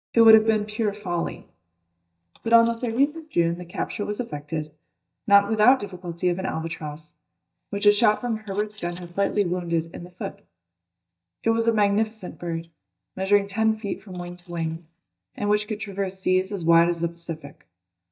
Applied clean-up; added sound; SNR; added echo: neural mask model DeepFilterNet 3.